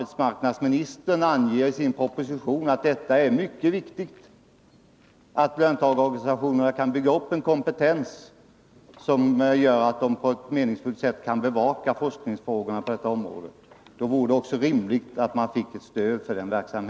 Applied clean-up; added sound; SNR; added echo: none; none; none; none.